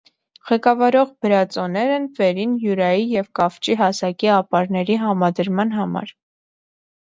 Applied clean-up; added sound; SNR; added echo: none; none; none; none.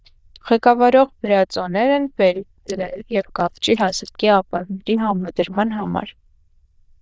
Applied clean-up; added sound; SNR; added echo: neural diffusion model UNIVERSE++.